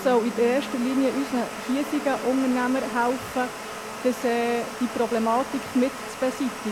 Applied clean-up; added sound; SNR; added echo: none; Domestic sounds, home sounds; 9 dB; none.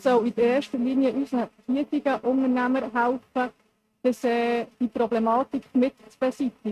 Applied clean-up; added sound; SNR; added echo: neural mask model RNNoise.